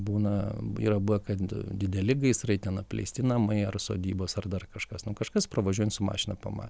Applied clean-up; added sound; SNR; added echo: none; none; none; none.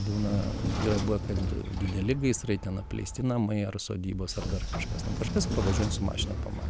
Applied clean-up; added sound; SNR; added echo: none; Sliding door / Train; 3 dB; none.